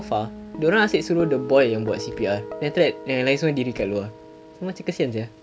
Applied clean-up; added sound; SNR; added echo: none; Guitar; 12 dB; none.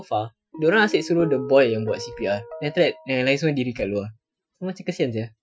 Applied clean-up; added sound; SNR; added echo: classical method Wiener filter.